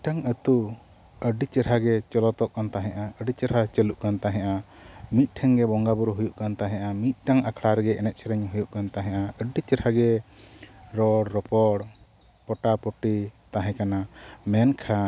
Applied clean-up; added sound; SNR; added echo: none; none; none; none.